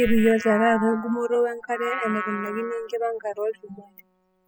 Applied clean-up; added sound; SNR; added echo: classical method spectral subtraction.